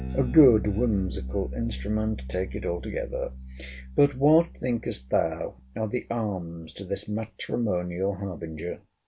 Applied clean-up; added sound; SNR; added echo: none; Bass guitar; 11 dB; none.